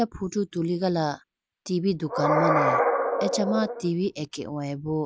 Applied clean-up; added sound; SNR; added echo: none; Animal; 1 dB; none.